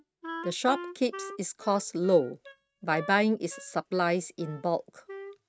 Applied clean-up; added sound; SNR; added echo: neural mask model RNNoise.